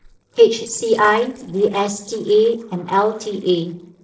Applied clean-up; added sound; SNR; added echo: neural separator model SepFormer DNS4.